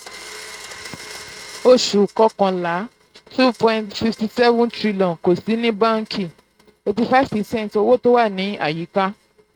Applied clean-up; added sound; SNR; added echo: neural mask model RNNoise.